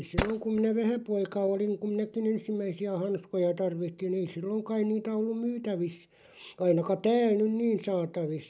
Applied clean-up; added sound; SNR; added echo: none; Tools; 3 dB; none.